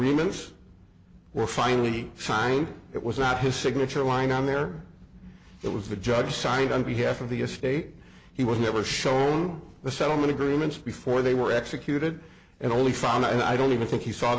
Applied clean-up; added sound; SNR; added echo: none; none; none; none.